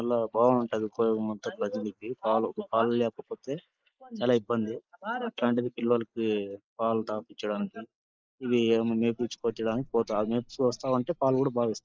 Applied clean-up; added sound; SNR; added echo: neural mask model Resemble Enhance denoiser.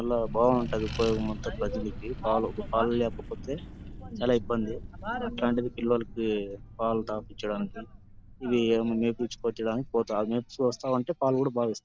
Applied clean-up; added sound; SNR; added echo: none; Accelerating, revving, vroom; 12 dB; none.